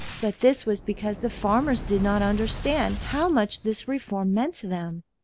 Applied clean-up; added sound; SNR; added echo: none; Boom; 11 dB; none.